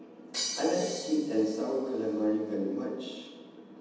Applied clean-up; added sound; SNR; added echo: none; Crash cymbal; 11 dB; reverberation time 1.1 s.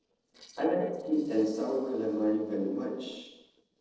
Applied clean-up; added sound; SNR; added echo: neural separator model SepFormer DNS4.